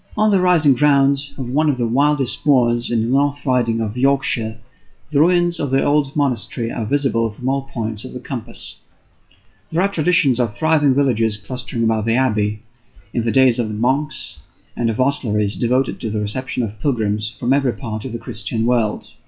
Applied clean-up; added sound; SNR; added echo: classical method WPE with log-MMSE.